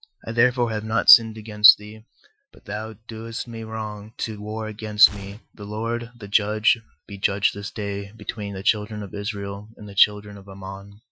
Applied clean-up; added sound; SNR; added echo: classical method Wiener filter.